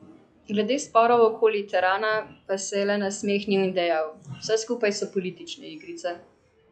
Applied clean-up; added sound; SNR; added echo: classical method log-MMSE.